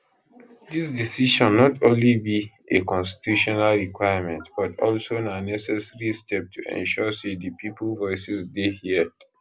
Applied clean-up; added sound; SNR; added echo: none; none; none; none.